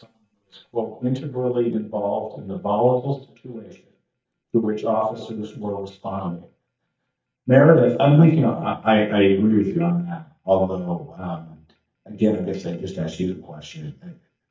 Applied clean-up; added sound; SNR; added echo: neural mask model DeepFilterNet 3.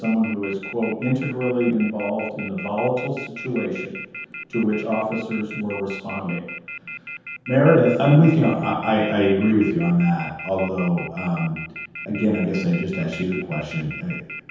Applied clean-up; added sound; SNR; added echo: none; Telephone; 14 dB; reverberation time 0.9 s.